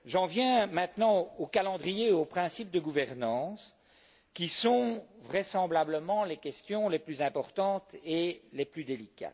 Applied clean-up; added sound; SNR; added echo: none; none; none; none.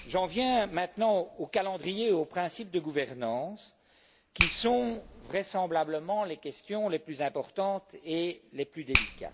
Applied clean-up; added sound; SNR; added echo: none; Finger snapping; 8 dB; none.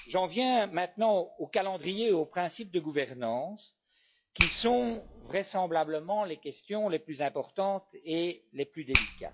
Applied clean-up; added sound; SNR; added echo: classical method log-MMSE.